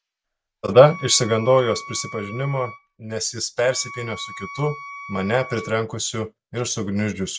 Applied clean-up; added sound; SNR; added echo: none; Wind instrument, woodwind instrument; 16 dB; none.